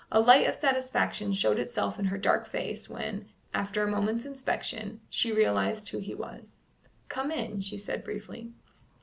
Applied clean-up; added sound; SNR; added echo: none; none; none; none.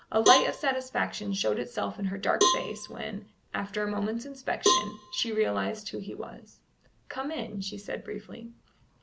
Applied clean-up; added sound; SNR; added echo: none; Cowbell; 1 dB; none.